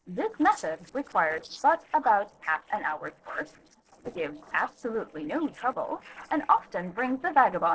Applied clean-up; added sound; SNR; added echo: neural separator model SepFormer DNS4.